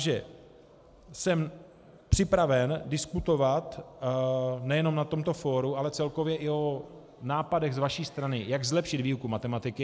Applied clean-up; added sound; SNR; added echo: none; none; none; none.